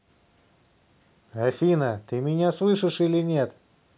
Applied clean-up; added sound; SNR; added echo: none; none; none; none.